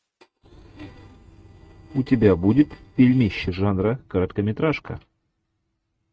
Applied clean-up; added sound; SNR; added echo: neural mask model RNNoise.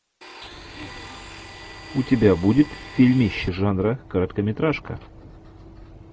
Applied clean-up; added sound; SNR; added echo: none; Domestic sounds, home sounds; 17 dB; none.